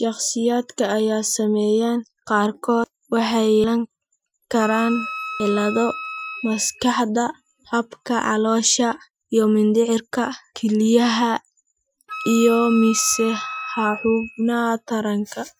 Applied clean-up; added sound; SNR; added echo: classical method Wiener filter.